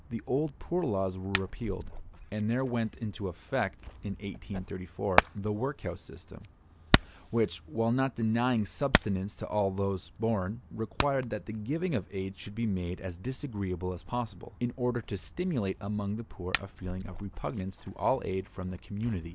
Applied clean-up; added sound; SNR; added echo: none; Hammer; 5 dB; none.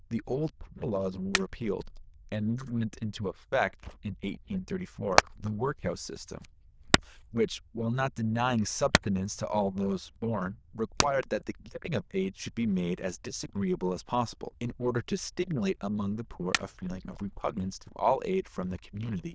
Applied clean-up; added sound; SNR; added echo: neural diffusion model UNIVERSE++.